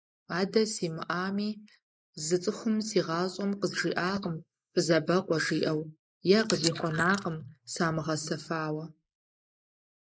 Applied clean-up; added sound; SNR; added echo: neural mask model Resemble Enhance denoiser.